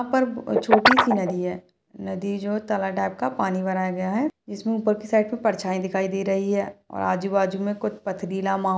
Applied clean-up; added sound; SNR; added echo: none; Guitar; -1 dB; none.